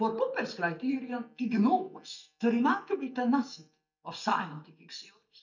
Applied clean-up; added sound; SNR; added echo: neural mask model DeepFilterNet 3.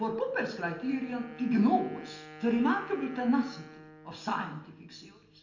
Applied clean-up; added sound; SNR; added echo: none; Wind instrument, woodwind instrument; 18 dB; reverberation time 0.7 s.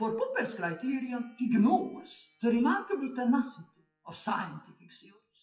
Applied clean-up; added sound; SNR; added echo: classical method WPE with log-MMSE.